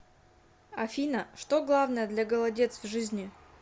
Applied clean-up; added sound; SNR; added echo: none; none; none; none.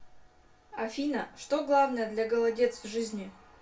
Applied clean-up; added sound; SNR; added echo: none; none; none; reverberation time 0.2 s.